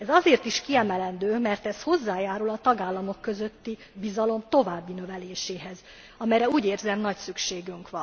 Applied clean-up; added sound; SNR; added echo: none; none; none; none.